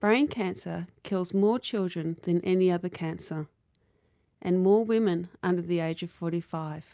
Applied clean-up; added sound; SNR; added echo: none; none; none; none.